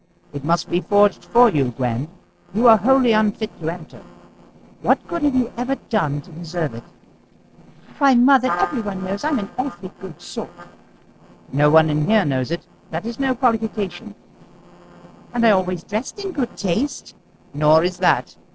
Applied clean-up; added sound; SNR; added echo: neural separator model SepFormer DNS4.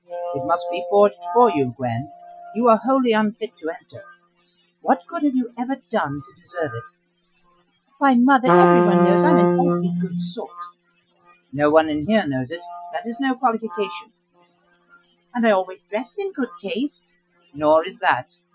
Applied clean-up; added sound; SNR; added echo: classical method Wiener filter.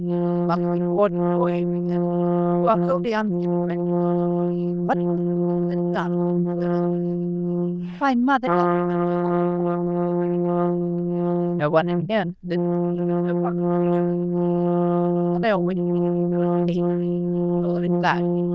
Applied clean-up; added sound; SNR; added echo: neural diffusion model UNIVERSE++.